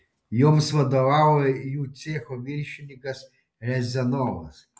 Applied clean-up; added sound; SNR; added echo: none; none; none; none.